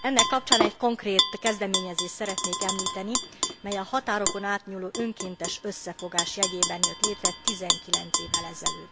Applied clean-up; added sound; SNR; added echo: none; Tap / Glass; -2 dB; none.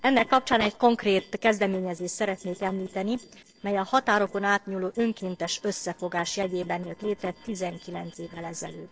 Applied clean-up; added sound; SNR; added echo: neural separator model SepFormer DNS4.